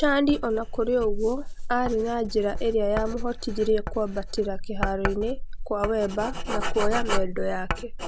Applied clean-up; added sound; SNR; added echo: none; Writing; 2 dB; none.